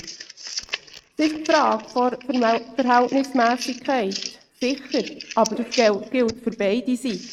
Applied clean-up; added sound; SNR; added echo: neural mask model RNNoise.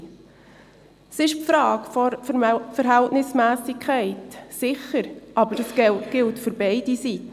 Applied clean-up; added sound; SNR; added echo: none; none; none; none.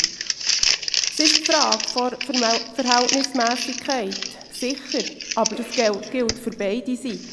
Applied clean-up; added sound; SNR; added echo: none; Crumpling, crinkling; 1 dB; none.